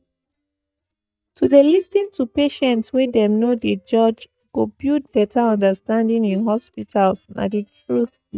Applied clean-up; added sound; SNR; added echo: neural mask model DeepFilterNet 3.